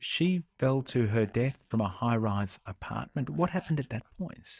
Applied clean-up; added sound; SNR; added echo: neural mask model DeepFilterNet 3.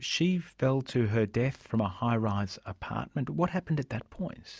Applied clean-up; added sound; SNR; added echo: none; none; none; none.